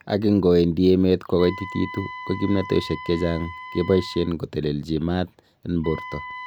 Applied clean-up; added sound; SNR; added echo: none; Wind instrument, woodwind instrument; 16 dB; none.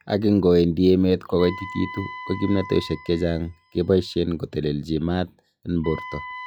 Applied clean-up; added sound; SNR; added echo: classical method log-MMSE.